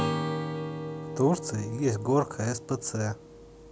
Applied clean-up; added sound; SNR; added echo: none; Acoustic guitar / Strum; 5 dB; none.